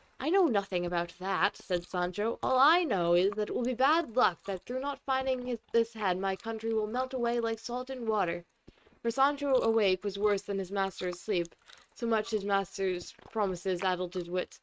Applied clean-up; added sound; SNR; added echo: neural mask model RNNoise.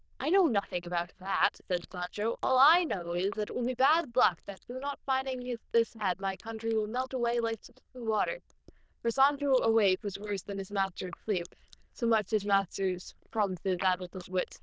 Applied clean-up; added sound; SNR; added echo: neural diffusion model UNIVERSE++.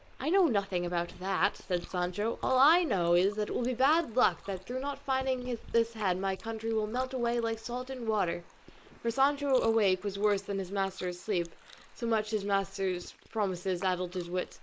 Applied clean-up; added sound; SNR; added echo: neural mask model Resemble Enhance denoiser.